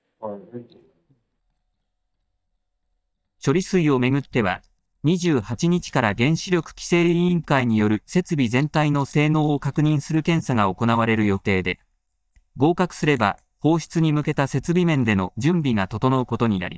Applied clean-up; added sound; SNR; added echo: neural mask model DeepFilterNet 3.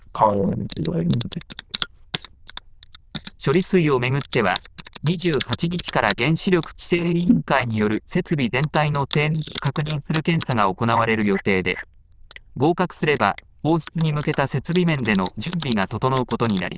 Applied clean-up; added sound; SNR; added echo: neural diffusion model UNIVERSE++.